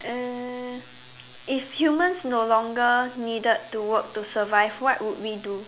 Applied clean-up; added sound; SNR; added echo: none; none; none; none.